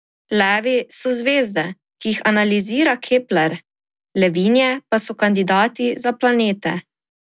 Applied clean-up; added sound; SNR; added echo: none; none; none; none.